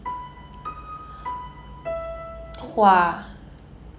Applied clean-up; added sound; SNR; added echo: none; Piano; 10 dB; none.